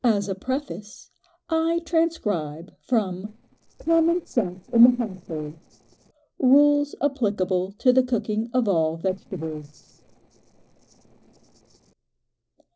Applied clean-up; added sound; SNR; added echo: neural separator model SepFormer DNS4.